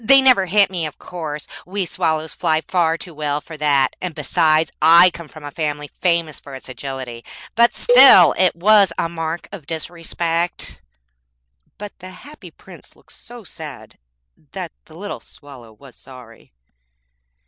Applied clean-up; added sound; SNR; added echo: none; Cowbell; 4 dB; none.